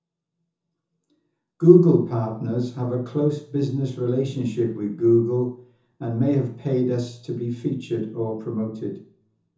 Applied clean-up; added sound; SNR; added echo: none; none; none; reverberation time 0.5 s.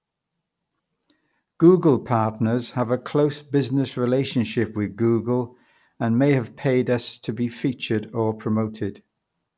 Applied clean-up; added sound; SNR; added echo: none; none; none; none.